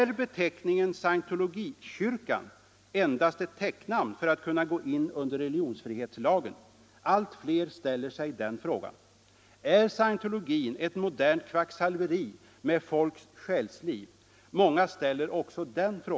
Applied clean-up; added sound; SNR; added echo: none; none; none; none.